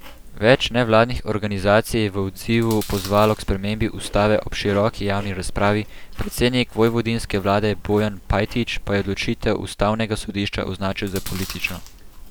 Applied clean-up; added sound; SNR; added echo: none; Chewing, mastication; 16 dB; none.